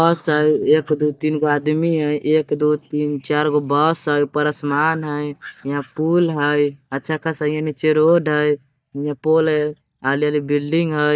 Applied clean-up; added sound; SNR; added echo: neural mask model DeepFilterNet 3.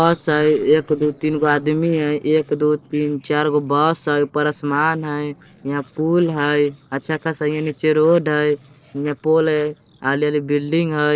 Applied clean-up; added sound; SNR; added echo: neural separator model SepFormer DNS4.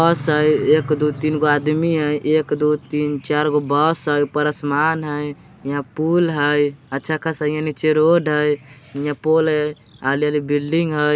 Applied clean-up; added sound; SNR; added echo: none; none; none; none.